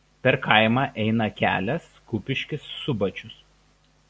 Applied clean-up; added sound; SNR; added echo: none; none; none; none.